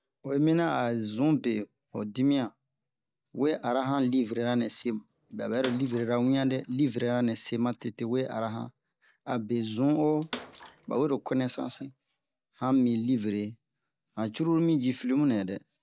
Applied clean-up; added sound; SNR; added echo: none; Bathtub (filling or washing) / Water / Splash, splatter; 18 dB; none.